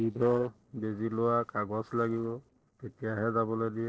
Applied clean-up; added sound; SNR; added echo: neural separator model SepFormer DNS4.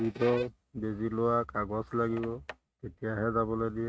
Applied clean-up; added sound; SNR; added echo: neural mask model RNNoise.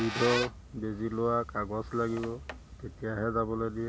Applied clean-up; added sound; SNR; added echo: none; Squeak; 9 dB; none.